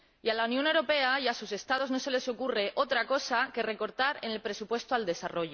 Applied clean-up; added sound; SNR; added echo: none; none; none; none.